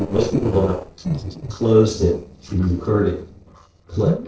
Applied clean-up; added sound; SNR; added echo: neural separator model SepFormer DNS4.